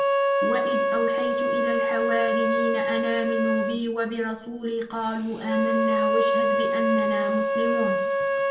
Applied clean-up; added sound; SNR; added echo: none; Wind instrument, woodwind instrument; -4 dB; reverberation time 0.5 s.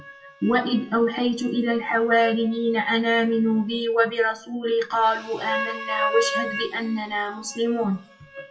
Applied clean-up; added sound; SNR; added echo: classical method WPE with log-MMSE.